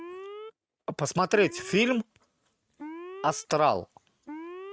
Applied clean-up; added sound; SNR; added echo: neural mask model RNNoise.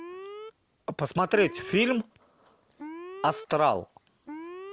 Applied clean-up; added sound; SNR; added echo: none; Alarm; 14 dB; none.